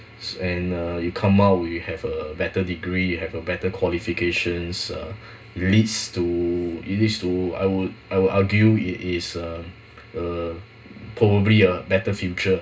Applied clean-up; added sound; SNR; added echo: none; none; none; reverberation time 0.2 s.